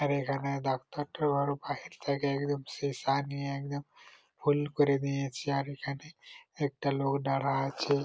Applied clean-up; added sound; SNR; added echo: none; none; none; none.